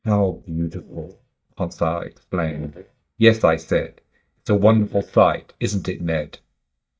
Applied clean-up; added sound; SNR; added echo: neural mask model DeepFilterNet 3.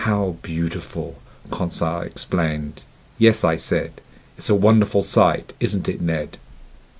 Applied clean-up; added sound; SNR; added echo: none; none; none; none.